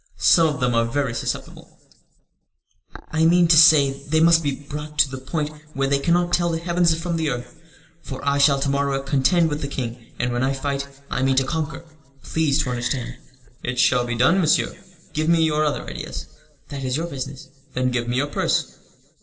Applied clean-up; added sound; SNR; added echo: none; Wood; 14 dB; reverberation time 1.4 s.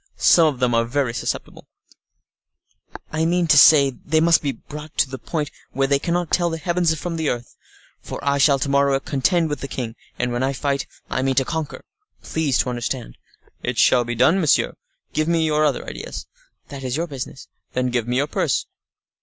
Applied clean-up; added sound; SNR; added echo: none; none; none; none.